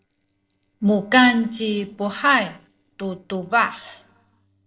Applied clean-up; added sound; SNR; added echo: neural separator model SepFormer DNS4.